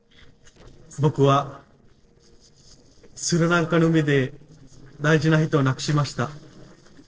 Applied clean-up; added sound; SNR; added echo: neural separator model SepFormer DNS4.